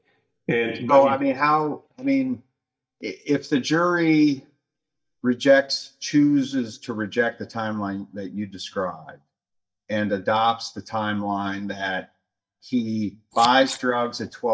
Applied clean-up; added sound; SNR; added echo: neural mask model DeepFilterNet 3.